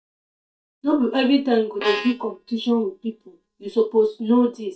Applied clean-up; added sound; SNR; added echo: neural mask model DeepFilterNet 3.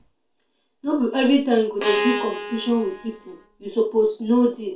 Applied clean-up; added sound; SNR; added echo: none; Bowed string instrument; 5 dB; reverberation time 0.2 s.